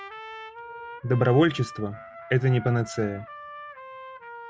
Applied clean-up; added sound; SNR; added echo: none; Trumpet; 14 dB; none.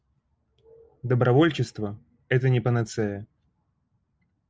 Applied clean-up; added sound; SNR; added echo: none; none; none; none.